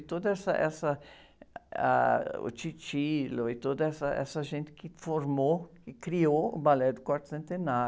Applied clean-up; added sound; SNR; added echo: none; none; none; none.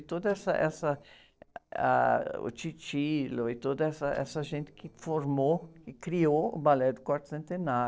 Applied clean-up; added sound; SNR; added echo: neural separator model SepFormer DNS4.